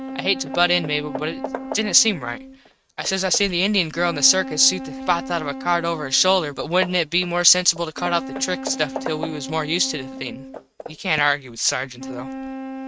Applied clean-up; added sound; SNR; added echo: neural mask model RNNoise.